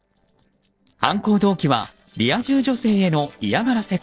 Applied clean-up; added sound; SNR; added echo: neural separator model SepFormer DNS4.